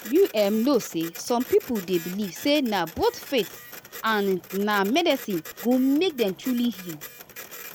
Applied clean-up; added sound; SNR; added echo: none; Printer; 16 dB; none.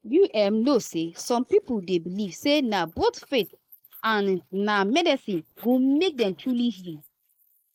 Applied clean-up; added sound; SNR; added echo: neural mask model Resemble Enhance denoiser.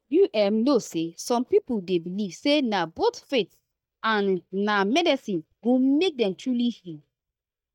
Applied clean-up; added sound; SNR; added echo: neural mask model DeepFilterNet 3.